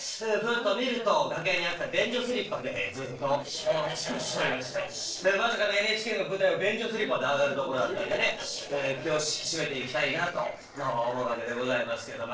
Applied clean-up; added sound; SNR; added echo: neural separator model SepFormer DNS4.